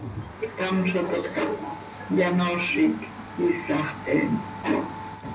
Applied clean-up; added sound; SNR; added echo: none; Domestic sounds, home sounds; 12 dB; reverberation time 0.3 s.